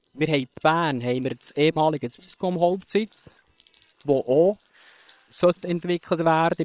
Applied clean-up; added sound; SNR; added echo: neural separator model SepFormer WHAM!.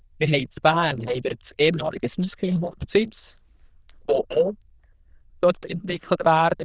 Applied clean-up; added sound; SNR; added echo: neural diffusion model UNIVERSE++.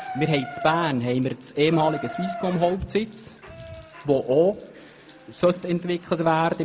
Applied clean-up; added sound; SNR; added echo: none; Bathtub (filling or washing) / Water tap, faucet; 14 dB; none.